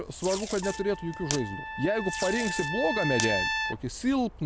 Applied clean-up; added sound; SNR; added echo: none; Packing tape, duct tape + Trumpet; 4 dB; none.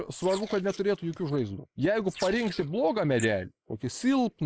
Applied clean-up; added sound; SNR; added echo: neural mask model Resemble Enhance denoiser.